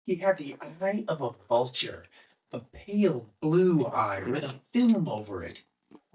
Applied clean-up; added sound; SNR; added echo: neural mask model DeepFilterNet 3.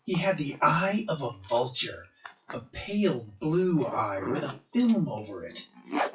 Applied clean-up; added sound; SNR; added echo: classical method WPE with log-MMSE.